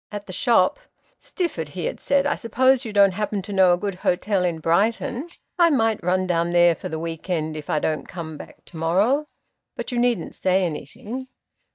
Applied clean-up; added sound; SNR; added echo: neural mask model DeepFilterNet 3.